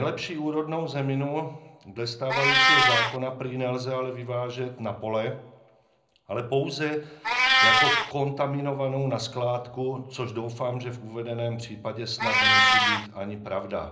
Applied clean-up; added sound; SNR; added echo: none; Meow; -2 dB; reverberation time 0.4 s.